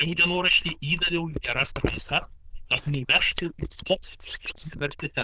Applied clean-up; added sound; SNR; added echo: neural diffusion model UNIVERSE++.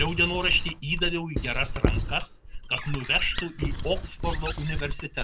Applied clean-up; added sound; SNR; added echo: none; Squeak / Writing + Mechanisms; 1 dB; none.